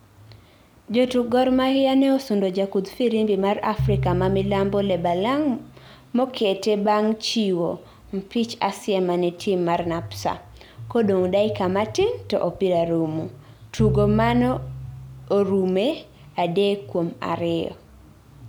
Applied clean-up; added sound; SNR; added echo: none; Piano; 8 dB; none.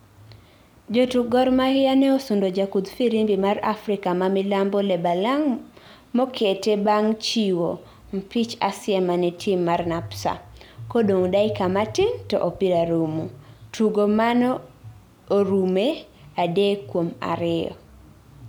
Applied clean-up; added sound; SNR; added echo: none; none; none; none.